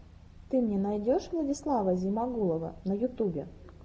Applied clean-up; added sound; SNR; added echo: none; none; none; none.